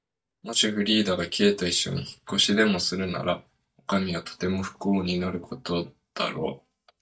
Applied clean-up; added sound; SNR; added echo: neural mask model DeepFilterNet 3.